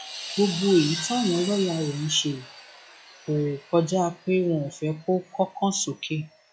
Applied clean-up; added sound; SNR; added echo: classical method log-MMSE.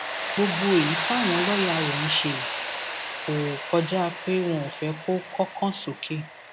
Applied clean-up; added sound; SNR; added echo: none; Tools; 3 dB; none.